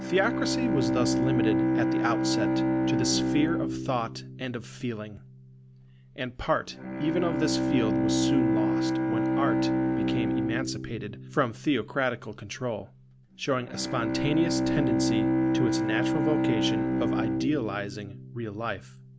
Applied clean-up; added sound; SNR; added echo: none; Bowed string instrument; -3 dB; none.